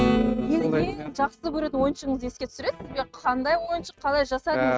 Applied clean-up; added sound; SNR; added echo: neural mask model RNNoise.